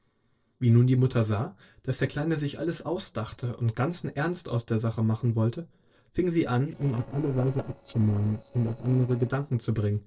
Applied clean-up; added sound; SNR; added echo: neural separator model SepFormer DNS4.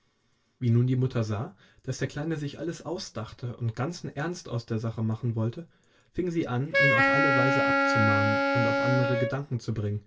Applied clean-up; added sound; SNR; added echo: none; Wind instrument, woodwind instrument; -5 dB; reverberation time 0.1 s.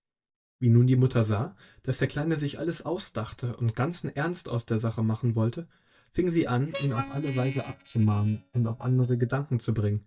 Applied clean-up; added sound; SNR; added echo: neural mask model DeepFilterNet 3.